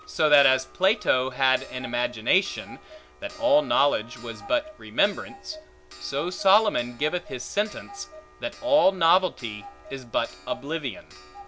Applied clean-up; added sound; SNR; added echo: none; Clock + Wind instrument, woodwind instrument; 20 dB; none.